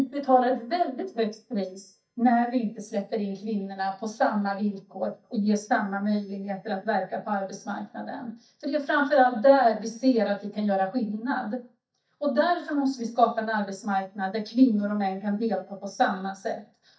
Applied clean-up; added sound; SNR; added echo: neural mask model DeepFilterNet 3.